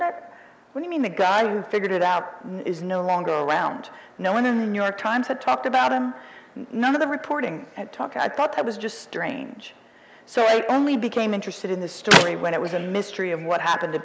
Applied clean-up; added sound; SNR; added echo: none; Clapping; -3 dB; none.